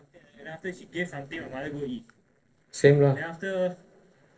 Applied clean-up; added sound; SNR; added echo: neural separator model SepFormer DNS4.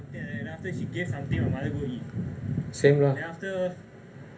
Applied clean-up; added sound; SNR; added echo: none; Bowed string instrument; 13 dB; reverberation time 0.3 s.